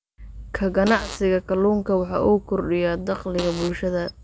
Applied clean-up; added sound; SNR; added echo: none; Fart; 14 dB; none.